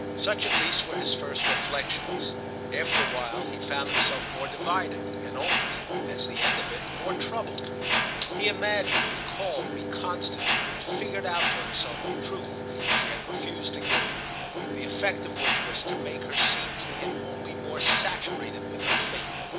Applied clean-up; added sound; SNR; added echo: none; Mechanisms; -4 dB; none.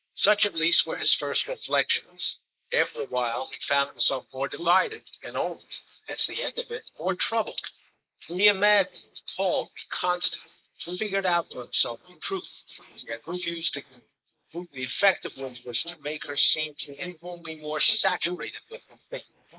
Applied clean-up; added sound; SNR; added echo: neural mask model Resemble Enhance denoiser.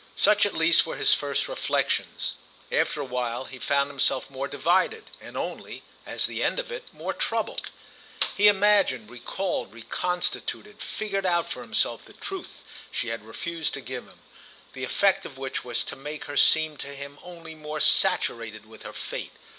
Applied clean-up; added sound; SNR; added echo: none; none; none; none.